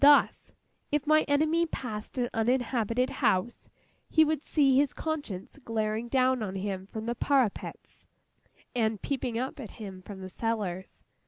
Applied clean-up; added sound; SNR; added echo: none; none; none; none.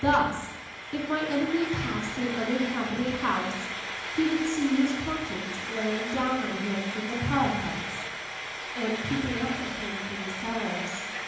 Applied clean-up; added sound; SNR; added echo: none; Frying (food); 6 dB; reverberation time 1.0 s.